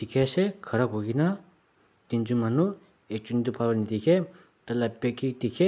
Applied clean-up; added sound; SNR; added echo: none; none; none; none.